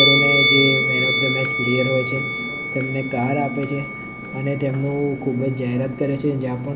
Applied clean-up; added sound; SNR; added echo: none; Musical instrument; 0 dB; none.